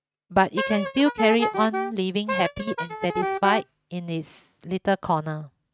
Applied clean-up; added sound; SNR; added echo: neural mask model RNNoise.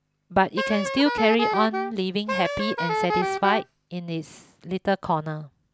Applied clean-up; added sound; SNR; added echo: none; Wind instrument, woodwind instrument; 2 dB; none.